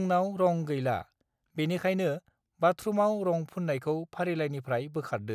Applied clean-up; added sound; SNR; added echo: none; none; none; none.